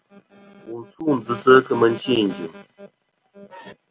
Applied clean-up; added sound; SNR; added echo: none; none; none; none.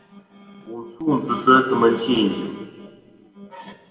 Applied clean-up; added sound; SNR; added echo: none; none; none; reverberation time 1.6 s.